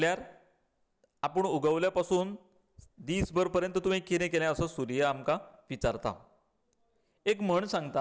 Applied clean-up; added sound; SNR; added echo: none; none; none; none.